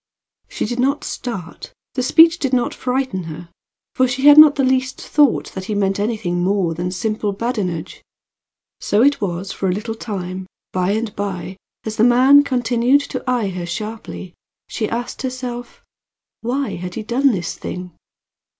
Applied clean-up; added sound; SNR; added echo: none; none; none; none.